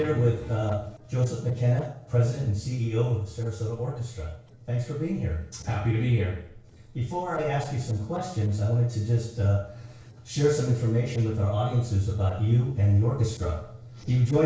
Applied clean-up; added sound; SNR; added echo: neural separator model SepFormer DNS4.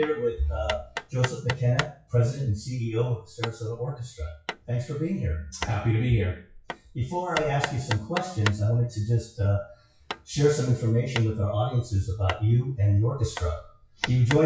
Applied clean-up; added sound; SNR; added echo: classical method WPE with log-MMSE.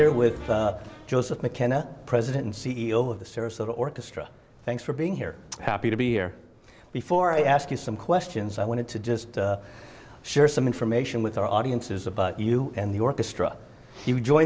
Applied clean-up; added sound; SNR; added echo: none; none; none; none.